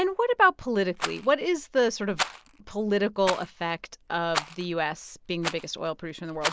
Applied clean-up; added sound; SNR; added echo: none; Rattle; 10 dB; none.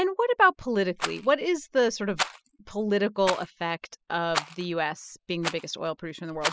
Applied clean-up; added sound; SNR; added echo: classical method spectral subtraction.